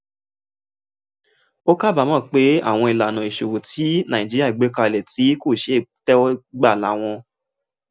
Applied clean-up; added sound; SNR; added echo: none; none; none; none.